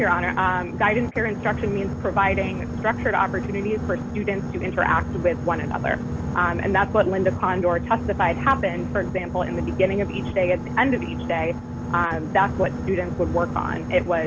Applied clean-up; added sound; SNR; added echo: none; Boat, Water vehicle; 5 dB; none.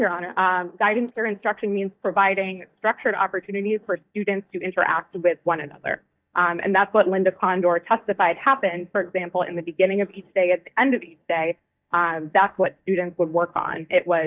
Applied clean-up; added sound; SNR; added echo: neural mask model DeepFilterNet 3.